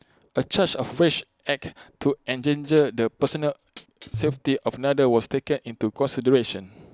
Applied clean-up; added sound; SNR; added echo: none; Hi-hat; 13 dB; none.